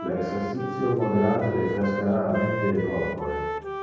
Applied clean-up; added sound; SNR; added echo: none; Wind instrument, woodwind instrument; 6 dB; reverberation time 1.3 s.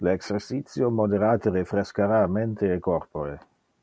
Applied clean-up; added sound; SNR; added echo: none; none; none; none.